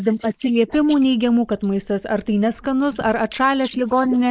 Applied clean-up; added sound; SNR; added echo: neural mask model Resemble Enhance denoiser.